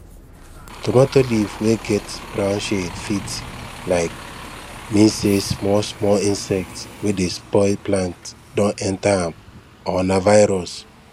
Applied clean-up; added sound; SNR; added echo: none; Bus; 16 dB; none.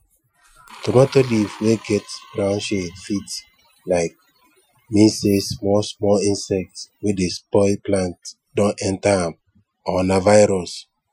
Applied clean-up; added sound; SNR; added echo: classical method Wiener filter.